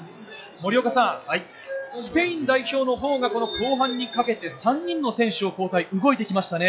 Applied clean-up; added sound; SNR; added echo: classical method log-MMSE.